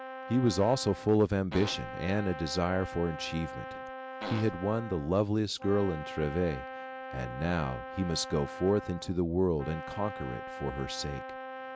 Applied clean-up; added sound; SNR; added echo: none; Fart + Brass instrument; 10 dB; none.